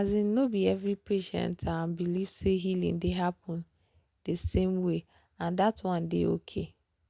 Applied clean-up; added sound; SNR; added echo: none; none; none; none.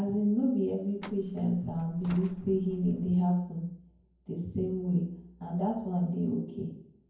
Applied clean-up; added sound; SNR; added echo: none; Truck; 18 dB; reverberation time 0.9 s.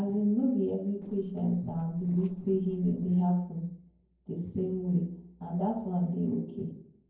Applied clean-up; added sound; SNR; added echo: neural separator model SepFormer DNS4.